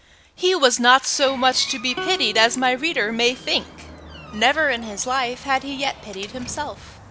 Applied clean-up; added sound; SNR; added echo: none; Door + Plucked string instrument; 16 dB; none.